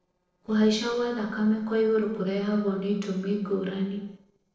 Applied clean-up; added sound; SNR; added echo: neural separator model SepFormer DNS4.